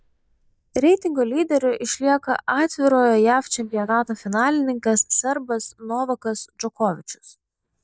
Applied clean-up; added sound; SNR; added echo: neural mask model DeepFilterNet 3.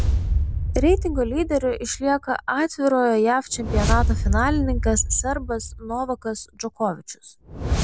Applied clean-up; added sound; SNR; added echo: none; Whoosh, swoosh, swish; 2 dB; none.